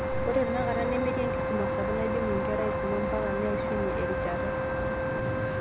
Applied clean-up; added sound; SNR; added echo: none; Traffic noise, roadway noise + Wind instrument, woodwind instrument; -4 dB; none.